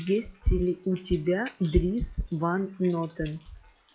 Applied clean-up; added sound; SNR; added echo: classical method log-MMSE.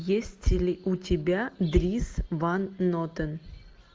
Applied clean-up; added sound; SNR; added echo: none; none; none; none.